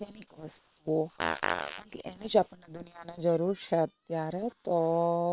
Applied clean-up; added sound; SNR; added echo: neural separator model SepFormer WHAM!.